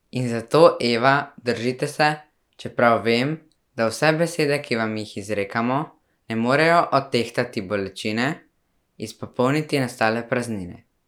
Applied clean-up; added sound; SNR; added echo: none; none; none; none.